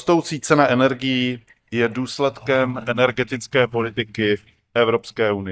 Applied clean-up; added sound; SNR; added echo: neural mask model DeepFilterNet 3.